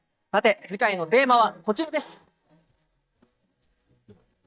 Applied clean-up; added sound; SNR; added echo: neural mask model DeepFilterNet 3.